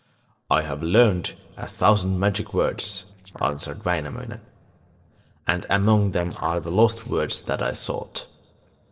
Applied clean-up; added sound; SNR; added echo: neural separator model SepFormer DNS4.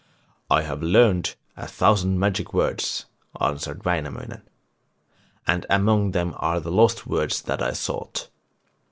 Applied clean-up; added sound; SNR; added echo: none; none; none; none.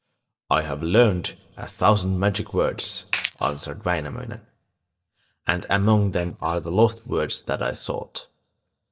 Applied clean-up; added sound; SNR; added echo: neural mask model DeepFilterNet 3.